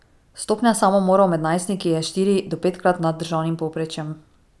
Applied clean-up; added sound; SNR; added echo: none; none; none; none.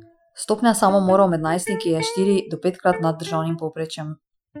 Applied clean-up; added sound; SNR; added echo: classical method Wiener filter.